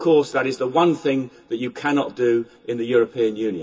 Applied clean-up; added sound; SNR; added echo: none; none; none; reverberation time 0.2 s.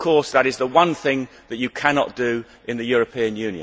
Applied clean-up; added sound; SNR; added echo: none; none; none; none.